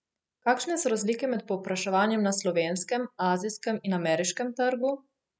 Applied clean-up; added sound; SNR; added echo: none; none; none; none.